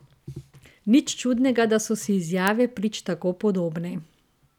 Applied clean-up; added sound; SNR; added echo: none; none; none; none.